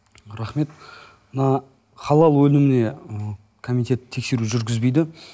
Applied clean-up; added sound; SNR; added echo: none; none; none; none.